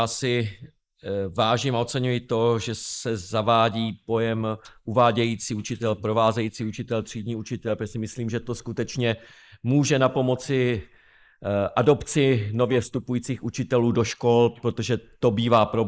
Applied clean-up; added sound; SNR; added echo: neural mask model Resemble Enhance denoiser.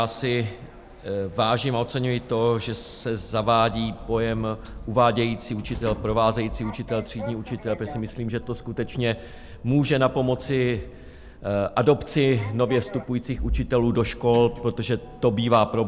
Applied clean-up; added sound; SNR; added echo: none; Sliding door; 14 dB; none.